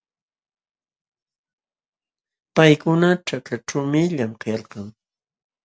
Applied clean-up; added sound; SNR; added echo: none; none; none; none.